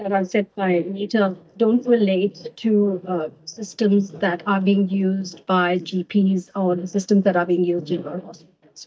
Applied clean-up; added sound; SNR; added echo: neural mask model DeepFilterNet 3.